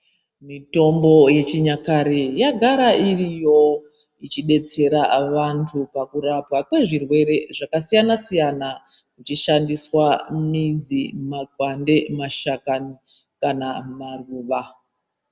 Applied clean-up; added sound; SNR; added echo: none; none; none; none.